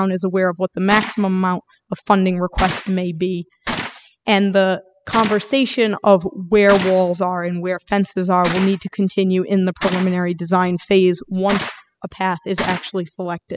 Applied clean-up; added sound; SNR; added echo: classical method spectral subtraction.